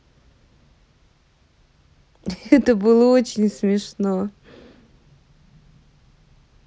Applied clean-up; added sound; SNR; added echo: none; none; none; none.